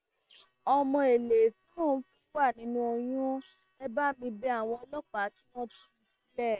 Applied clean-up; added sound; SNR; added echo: neural separator model SepFormer WHAM!.